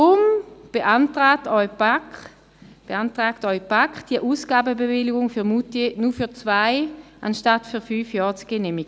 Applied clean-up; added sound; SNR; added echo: none; none; none; none.